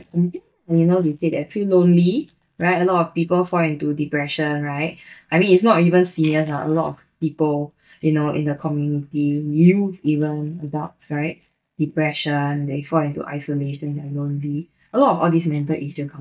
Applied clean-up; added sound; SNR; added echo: neural mask model DeepFilterNet 3.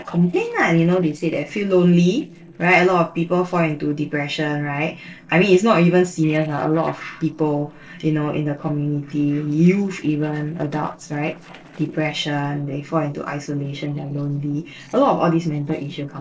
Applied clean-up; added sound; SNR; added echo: neural separator model SepFormer DNS4.